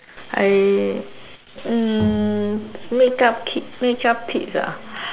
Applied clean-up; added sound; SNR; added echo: none; Bowed string instrument; 12 dB; none.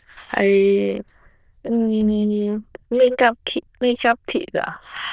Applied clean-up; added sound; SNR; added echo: neural diffusion model UNIVERSE++.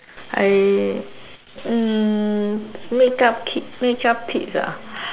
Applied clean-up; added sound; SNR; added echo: none; none; none; none.